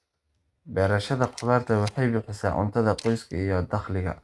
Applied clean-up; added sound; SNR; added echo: neural mask model RNNoise.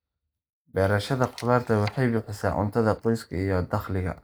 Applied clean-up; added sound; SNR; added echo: neural mask model DeepFilterNet 3.